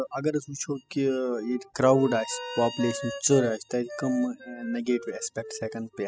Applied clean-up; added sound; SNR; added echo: classical method spectral subtraction.